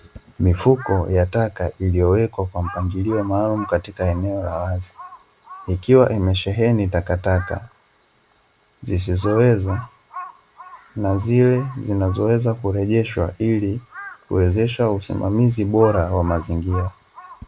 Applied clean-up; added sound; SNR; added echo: none; Crow; 20 dB; none.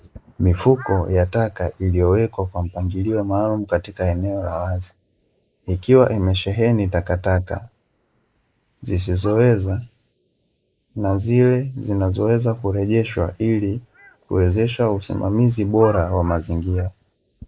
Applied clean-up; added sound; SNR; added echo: neural mask model Resemble Enhance denoiser.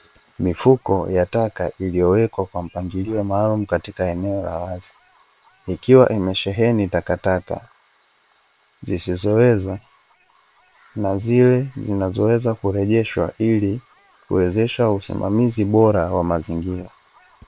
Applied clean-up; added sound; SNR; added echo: neural separator model SepFormer WHAM!.